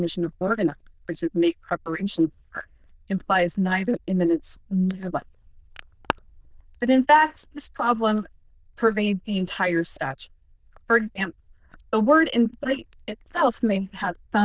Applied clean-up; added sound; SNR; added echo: neural diffusion model UNIVERSE++.